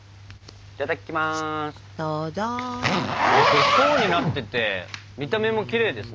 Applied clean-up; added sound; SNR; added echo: none; Zipper (clothing); -1 dB; none.